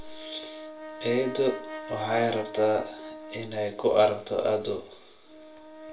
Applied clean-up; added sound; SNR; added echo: none; Brass instrument; 13 dB; reverberation time 0.2 s.